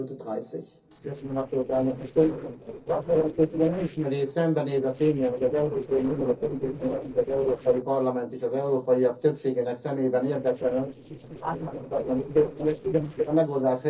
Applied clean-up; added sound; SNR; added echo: neural separator model SepFormer DNS4.